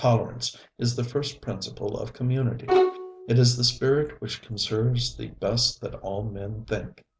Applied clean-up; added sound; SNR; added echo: none; Bowed string instrument; -2 dB; none.